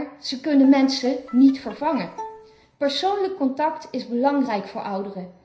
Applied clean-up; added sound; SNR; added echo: none; Bowed string instrument; 19 dB; reverberation time 0.5 s.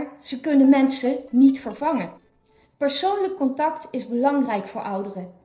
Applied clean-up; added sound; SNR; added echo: neural separator model SepFormer DNS4.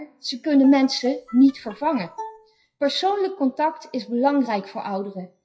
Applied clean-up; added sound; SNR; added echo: classical method WPE with log-MMSE.